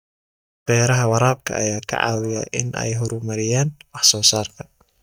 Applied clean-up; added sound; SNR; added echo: neural mask model DeepFilterNet 3.